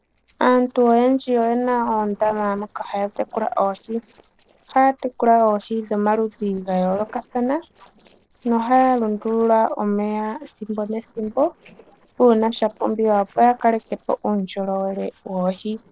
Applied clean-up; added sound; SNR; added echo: neural separator model SepFormer DNS4.